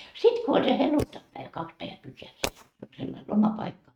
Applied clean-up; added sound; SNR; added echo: neural mask model RNNoise.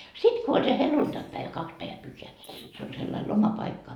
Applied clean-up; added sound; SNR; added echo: neural mask model Resemble Enhance denoiser.